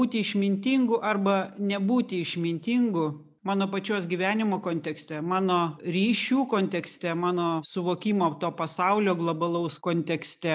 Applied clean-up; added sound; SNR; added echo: none; none; none; none.